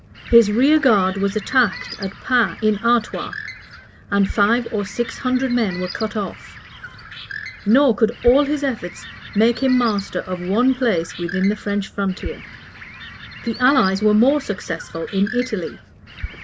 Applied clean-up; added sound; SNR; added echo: none; Bird; 15 dB; none.